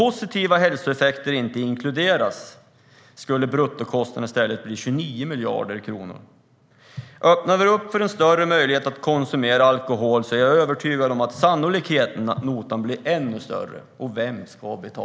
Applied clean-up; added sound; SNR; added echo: none; none; none; none.